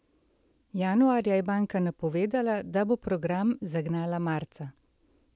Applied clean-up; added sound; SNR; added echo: none; none; none; none.